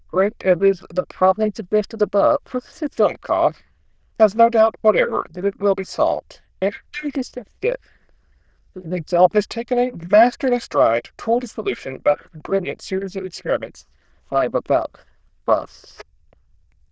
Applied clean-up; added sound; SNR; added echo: neural diffusion model UNIVERSE++.